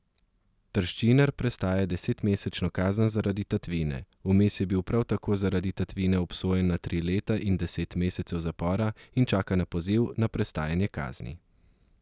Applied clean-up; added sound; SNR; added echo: none; none; none; none.